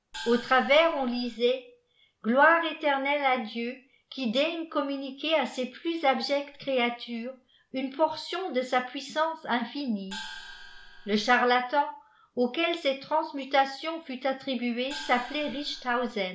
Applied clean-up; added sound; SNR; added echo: none; Gong; 14 dB; none.